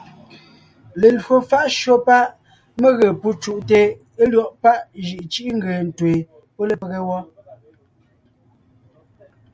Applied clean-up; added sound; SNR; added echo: none; none; none; none.